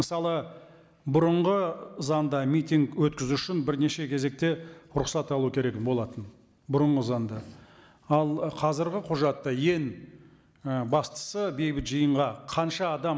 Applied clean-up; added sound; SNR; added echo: none; none; none; none.